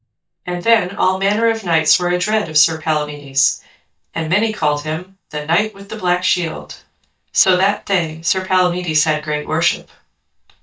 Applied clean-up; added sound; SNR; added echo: neural mask model DeepFilterNet 3.